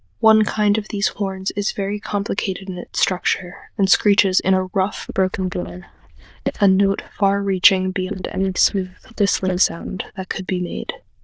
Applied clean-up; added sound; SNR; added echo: neural diffusion model UNIVERSE++.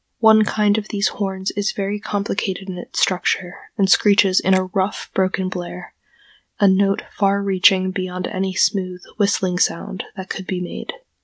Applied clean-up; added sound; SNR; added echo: none; none; none; none.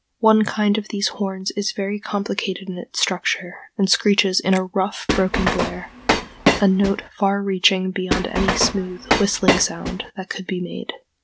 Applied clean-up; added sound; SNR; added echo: none; Train; 0 dB; none.